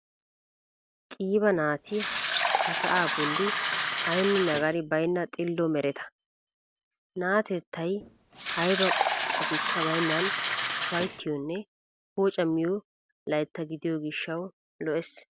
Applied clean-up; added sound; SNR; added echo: none; Fill (with liquid); 0 dB; none.